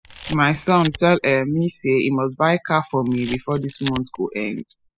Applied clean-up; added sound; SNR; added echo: classical method spectral subtraction.